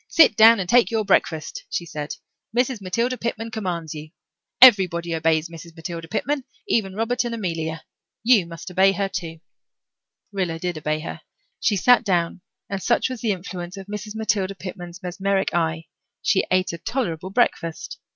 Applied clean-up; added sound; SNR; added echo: none; none; none; none.